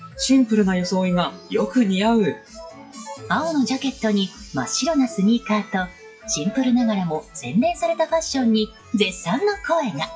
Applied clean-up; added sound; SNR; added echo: classical method WPE with log-MMSE.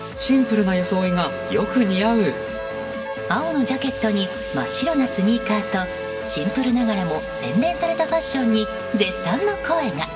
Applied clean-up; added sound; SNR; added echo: none; Organ; 9 dB; reverberation time 1.7 s.